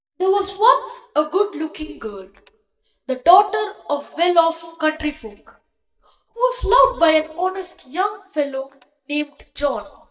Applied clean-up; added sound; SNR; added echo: neural mask model DeepFilterNet 3.